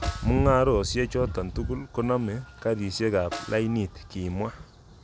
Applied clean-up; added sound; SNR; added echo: none; Snare drum; 17 dB; none.